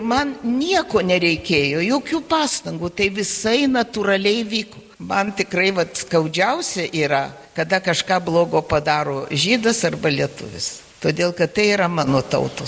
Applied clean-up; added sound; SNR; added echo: none; none; none; none.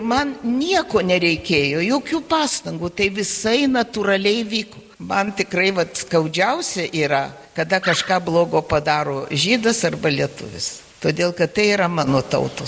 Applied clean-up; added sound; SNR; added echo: none; Animal; 11 dB; none.